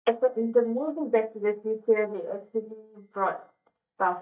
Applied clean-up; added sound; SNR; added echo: neural mask model DeepFilterNet 3.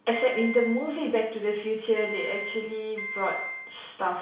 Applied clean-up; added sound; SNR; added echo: none; Piano; 8 dB; reverberation time 0.6 s.